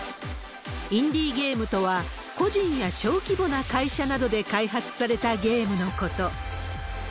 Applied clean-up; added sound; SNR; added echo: none; none; none; none.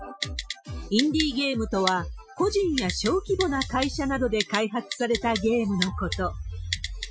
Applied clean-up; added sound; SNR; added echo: classical method Wiener filter.